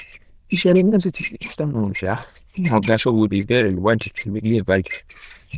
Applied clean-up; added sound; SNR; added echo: neural diffusion model UNIVERSE++.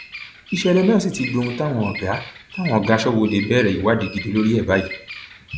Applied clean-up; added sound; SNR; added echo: none; Bird vocalization, bird call, bird song; 15 dB; none.